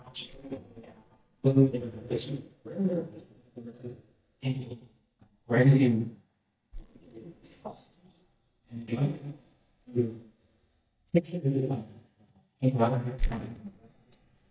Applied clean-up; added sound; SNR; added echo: neural mask model DeepFilterNet 3.